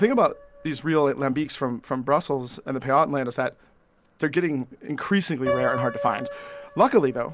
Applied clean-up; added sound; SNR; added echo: none; Piano; 12 dB; none.